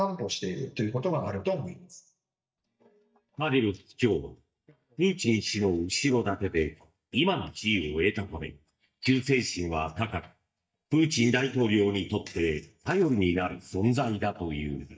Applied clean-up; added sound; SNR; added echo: neural mask model DeepFilterNet 3.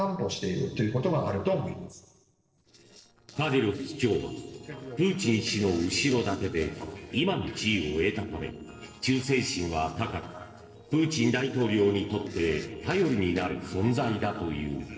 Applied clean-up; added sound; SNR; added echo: neural separator model SepFormer DNS4.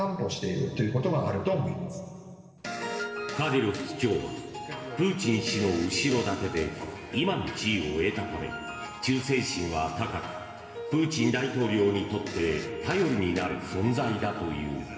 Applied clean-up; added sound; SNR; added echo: none; Fart; 15 dB; reverberation time 2.5 s.